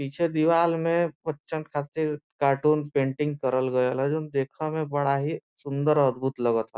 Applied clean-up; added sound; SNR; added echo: none; none; none; none.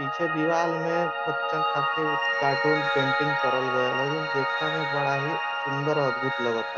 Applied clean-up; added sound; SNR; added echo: none; Piano; -2 dB; none.